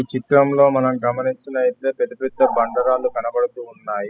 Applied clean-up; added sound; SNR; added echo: classical method spectral subtraction.